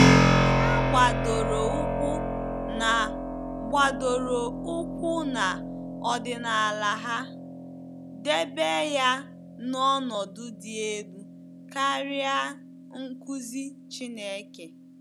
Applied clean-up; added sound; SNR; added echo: none; Keyboard (musical); -1 dB; none.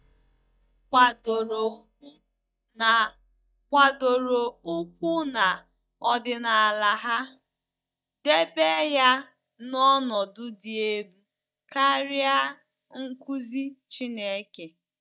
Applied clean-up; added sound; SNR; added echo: neural mask model DeepFilterNet 3.